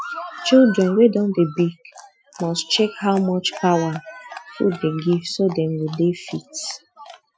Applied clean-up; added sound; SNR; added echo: classical method Wiener filter.